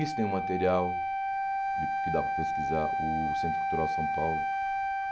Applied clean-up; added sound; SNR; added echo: none; Wind instrument, woodwind instrument; -4 dB; none.